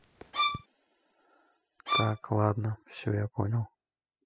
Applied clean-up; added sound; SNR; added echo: classical method spectral subtraction.